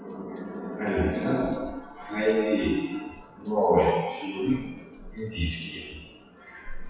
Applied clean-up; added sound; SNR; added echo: classical method WPE with log-MMSE.